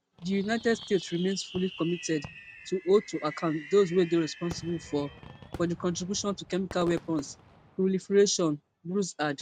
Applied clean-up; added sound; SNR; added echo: none; Fireworks; 17 dB; none.